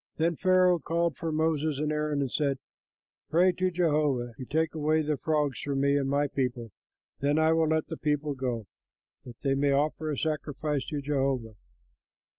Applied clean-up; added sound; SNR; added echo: none; none; none; none.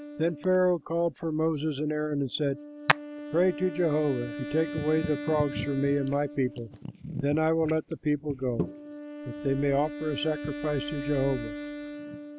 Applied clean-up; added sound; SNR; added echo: none; Wind instrument, woodwind instrument + Hands; 8 dB; none.